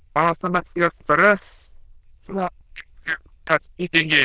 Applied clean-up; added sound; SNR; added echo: neural diffusion model UNIVERSE++.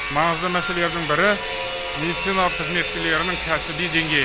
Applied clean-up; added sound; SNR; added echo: none; Sawing; 5 dB; none.